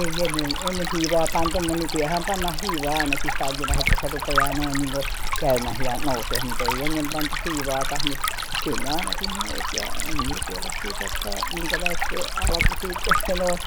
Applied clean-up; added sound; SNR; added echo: none; Stream; -4 dB; none.